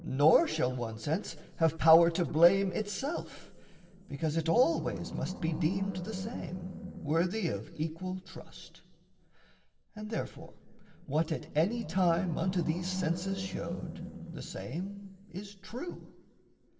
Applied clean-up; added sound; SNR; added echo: none; Animal; 11 dB; reverberation time 1.8 s.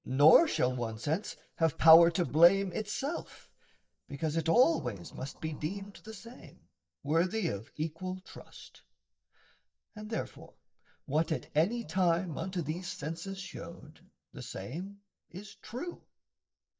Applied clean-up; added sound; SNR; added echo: neural mask model DeepFilterNet 3.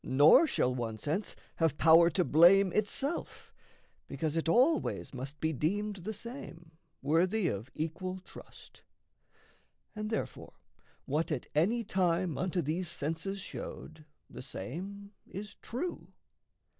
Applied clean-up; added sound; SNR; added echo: none; none; none; none.